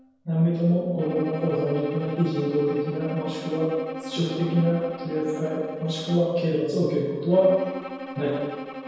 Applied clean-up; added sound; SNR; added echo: none; Bowed string instrument; 12 dB; reverberation time 1.2 s.